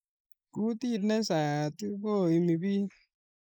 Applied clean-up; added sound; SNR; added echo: neural mask model Resemble Enhance denoiser.